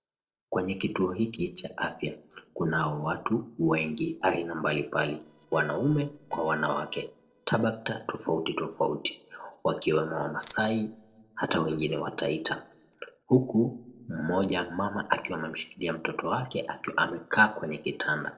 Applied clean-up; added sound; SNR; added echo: neural separator model SepFormer DNS4.